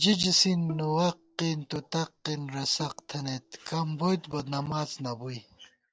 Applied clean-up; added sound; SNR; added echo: neural separator model SepFormer DNS4.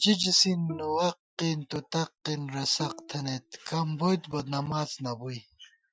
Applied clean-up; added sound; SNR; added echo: classical method Wiener filter.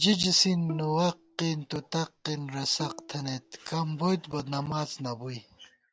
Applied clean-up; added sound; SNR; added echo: none; Bowed string instrument; 18 dB; none.